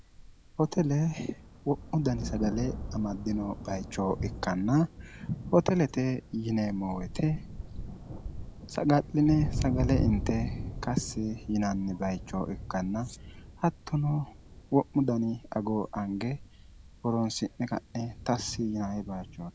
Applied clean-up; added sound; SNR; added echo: none; Thunder; 8 dB; none.